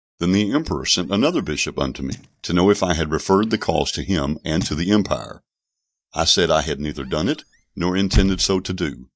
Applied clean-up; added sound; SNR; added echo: neural mask model DeepFilterNet 3.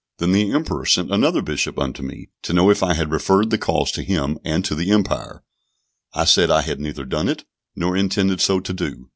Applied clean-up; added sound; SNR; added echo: none; none; none; none.